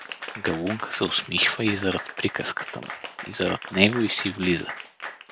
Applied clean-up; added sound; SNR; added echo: none; Applause / Crowd; 11 dB; none.